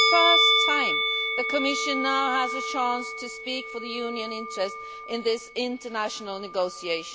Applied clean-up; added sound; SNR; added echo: none; Musical instrument; -2 dB; none.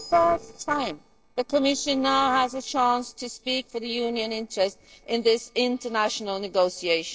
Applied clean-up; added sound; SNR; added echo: neural separator model SepFormer DNS4.